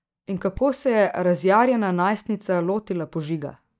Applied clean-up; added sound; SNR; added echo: neural mask model DeepFilterNet 3.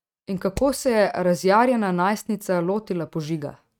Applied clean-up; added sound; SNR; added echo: neural mask model RNNoise.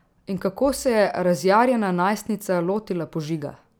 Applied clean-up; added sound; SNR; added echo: none; none; none; none.